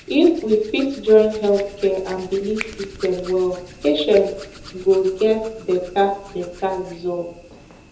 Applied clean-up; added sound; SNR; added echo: none; Hands; 19 dB; reverberation time 0.8 s.